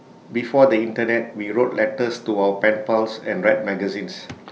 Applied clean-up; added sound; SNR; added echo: none; none; none; none.